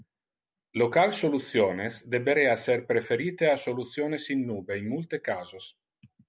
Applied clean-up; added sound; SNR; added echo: none; none; none; none.